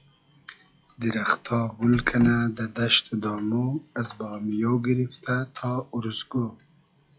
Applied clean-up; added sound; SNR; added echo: classical method log-MMSE.